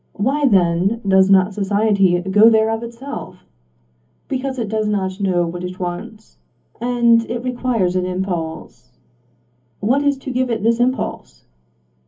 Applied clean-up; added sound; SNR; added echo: none; none; none; reverberation time 0.3 s.